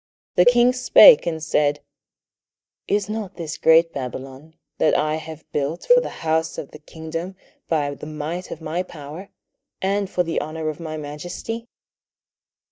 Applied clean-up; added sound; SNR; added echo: neural mask model DeepFilterNet 3.